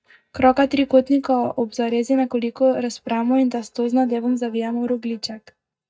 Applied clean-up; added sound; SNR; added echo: neural mask model DeepFilterNet 3.